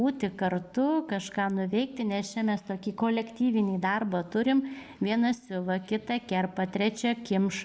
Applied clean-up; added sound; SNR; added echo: none; none; none; none.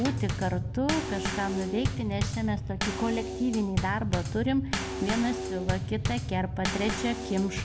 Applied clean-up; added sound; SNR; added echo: none; Bass drum / Snare drum / Drum kit; 2 dB; none.